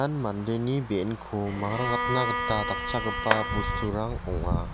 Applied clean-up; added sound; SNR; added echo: none; Clapping + Bowed string instrument; 2 dB; none.